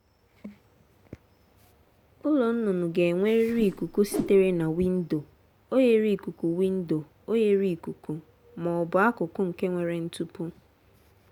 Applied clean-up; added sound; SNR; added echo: none; Whoosh, swoosh, swish; 9 dB; none.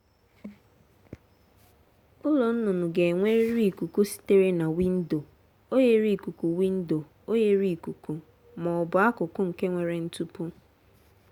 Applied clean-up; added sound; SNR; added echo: none; none; none; none.